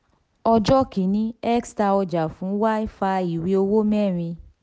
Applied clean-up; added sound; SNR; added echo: none; none; none; none.